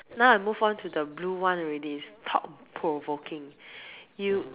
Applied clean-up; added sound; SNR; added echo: none; none; none; none.